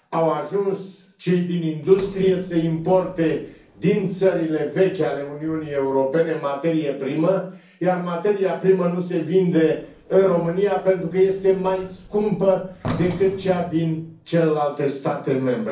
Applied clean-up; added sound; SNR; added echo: none; Sliding door; 20 dB; reverberation time 0.6 s.